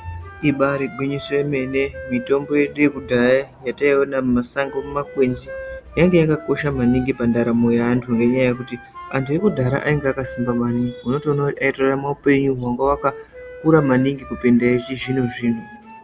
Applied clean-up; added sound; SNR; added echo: none; Wind instrument, woodwind instrument; 18 dB; none.